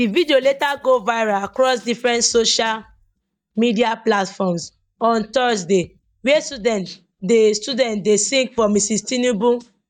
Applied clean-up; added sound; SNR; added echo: neural mask model DeepFilterNet 3.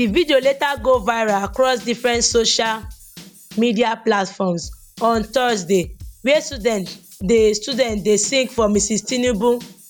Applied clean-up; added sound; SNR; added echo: none; Drum / Drum kit; 19 dB; none.